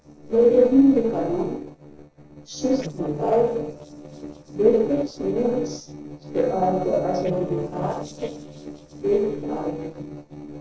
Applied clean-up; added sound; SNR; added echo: neural separator model SepFormer DNS4.